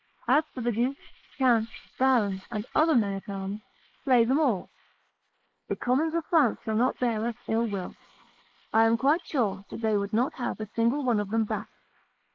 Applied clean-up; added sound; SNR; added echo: neural mask model Resemble Enhance denoiser.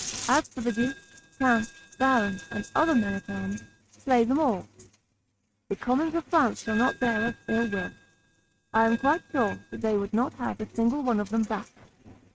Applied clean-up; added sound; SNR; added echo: neural mask model RNNoise.